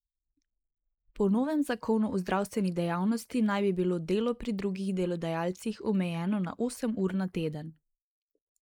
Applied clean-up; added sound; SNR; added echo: neural mask model Resemble Enhance denoiser.